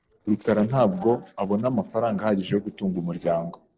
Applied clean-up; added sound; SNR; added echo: neural separator model SepFormer DNS4.